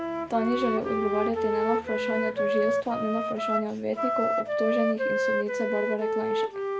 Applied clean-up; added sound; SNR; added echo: none; Wind instrument, woodwind instrument; -2 dB; none.